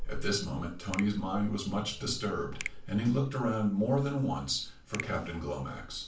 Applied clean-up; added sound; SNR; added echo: none; Finger snapping; 15 dB; reverberation time 0.3 s.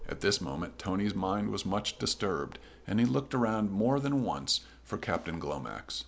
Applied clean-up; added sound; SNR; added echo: none; none; none; none.